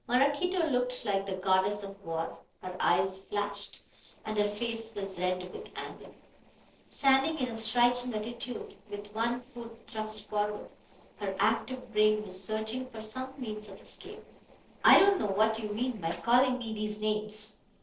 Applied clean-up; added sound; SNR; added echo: neural separator model SepFormer DNS4.